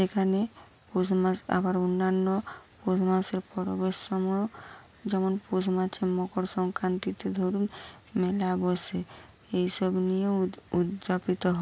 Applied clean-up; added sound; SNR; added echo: none; none; none; none.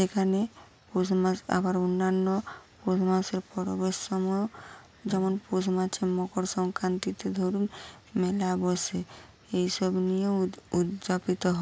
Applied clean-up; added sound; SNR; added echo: none; Bowed string instrument; 19 dB; none.